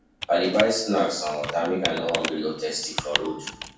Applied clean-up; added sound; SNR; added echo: none; Computer keyboard; 8 dB; reverberation time 0.6 s.